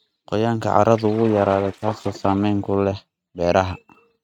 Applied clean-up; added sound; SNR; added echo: neural mask model RNNoise.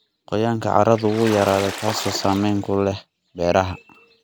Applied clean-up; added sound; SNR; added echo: none; Water / Splash, splatter; 10 dB; none.